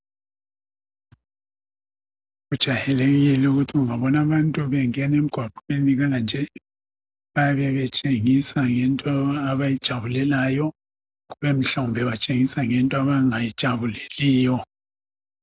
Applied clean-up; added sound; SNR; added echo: none; none; none; none.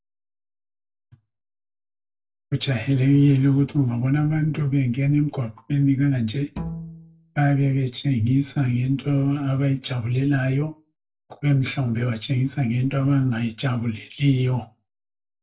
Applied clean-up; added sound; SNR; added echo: none; Bowed string instrument; 13 dB; reverberation time 0.2 s.